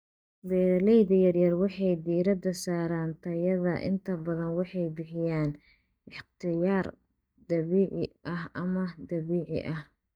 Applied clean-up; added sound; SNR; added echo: neural mask model DeepFilterNet 3.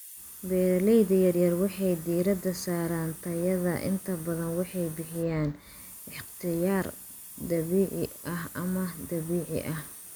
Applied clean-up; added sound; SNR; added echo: none; Hiss; 17 dB; none.